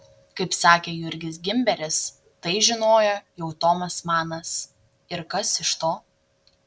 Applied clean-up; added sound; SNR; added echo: none; none; none; none.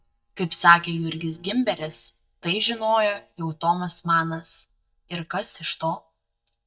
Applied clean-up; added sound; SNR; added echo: neural mask model DeepFilterNet 3.